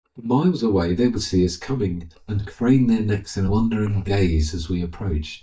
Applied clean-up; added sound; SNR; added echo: neural mask model DeepFilterNet 3.